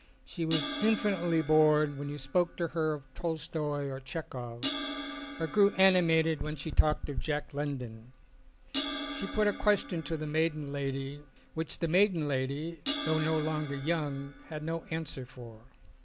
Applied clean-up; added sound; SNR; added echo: none; Crash cymbal; 8 dB; none.